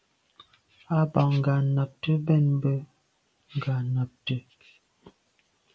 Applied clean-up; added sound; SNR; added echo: none; none; none; none.